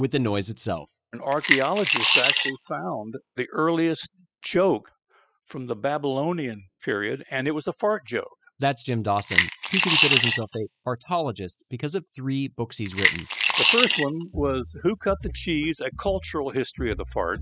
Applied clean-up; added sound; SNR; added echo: classical method spectral subtraction.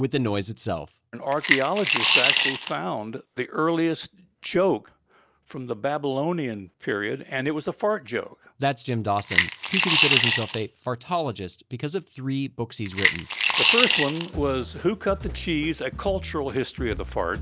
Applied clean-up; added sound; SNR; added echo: none; Coin (dropping) / Glass; -4 dB; none.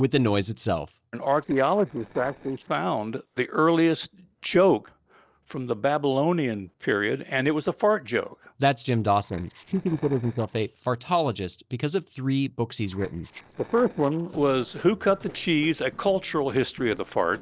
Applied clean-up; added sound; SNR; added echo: neural separator model SepFormer DNS4.